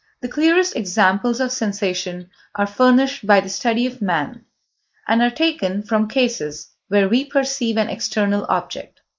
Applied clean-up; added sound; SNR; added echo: neural mask model Resemble Enhance denoiser.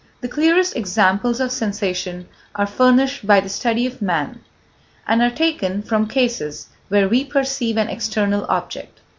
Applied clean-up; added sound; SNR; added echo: none; none; none; none.